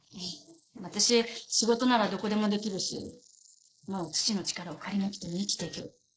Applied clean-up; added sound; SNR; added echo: neural mask model Resemble Enhance denoiser.